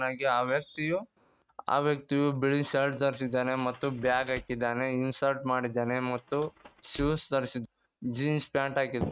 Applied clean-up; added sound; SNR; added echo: neural mask model RNNoise.